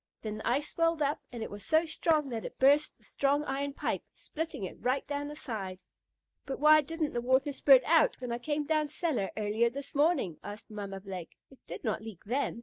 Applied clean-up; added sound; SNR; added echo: neural mask model DeepFilterNet 3.